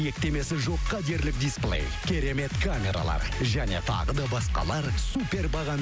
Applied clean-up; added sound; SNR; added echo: none; none; none; none.